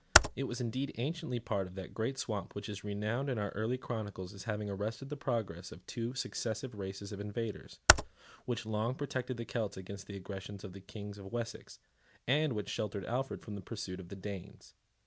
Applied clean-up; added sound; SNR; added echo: none; Computer keyboard; -5 dB; none.